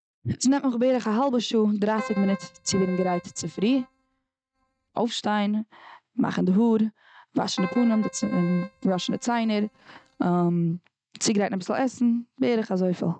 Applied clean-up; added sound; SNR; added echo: neural mask model RNNoise.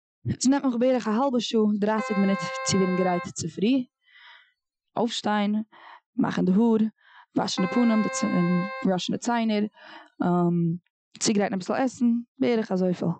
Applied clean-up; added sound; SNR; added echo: classical method Wiener filter.